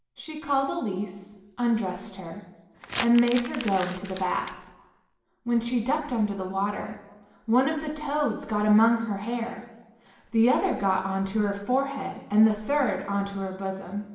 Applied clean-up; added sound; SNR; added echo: none; Crumpling, crinkling; 8 dB; reverberation time 1.0 s.